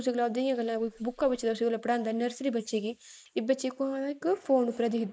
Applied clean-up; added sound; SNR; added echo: neural mask model Resemble Enhance denoiser.